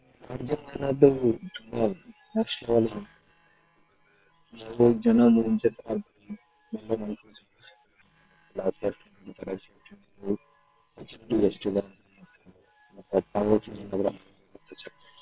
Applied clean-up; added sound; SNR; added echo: neural separator model SepFormer WHAM!.